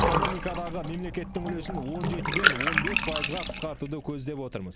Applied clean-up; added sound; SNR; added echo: none; Bathtub (filling or washing) / Water; -4 dB; none.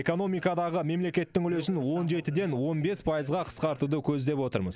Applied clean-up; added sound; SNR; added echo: none; none; none; none.